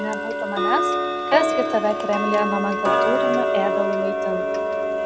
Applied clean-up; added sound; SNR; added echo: none; Tick-tock; -3 dB; none.